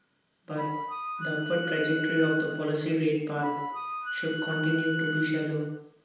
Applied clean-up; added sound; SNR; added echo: none; Wind instrument, woodwind instrument; 4 dB; reverberation time 0.7 s.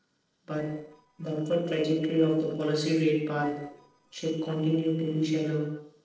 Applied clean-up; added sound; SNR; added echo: neural separator model SepFormer DNS4.